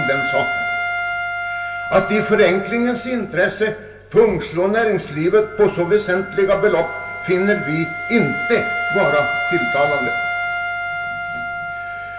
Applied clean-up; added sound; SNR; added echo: none; Wind instrument, woodwind instrument; 5 dB; reverberation time 0.3 s.